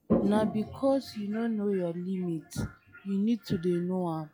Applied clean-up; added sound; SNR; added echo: classical method log-MMSE.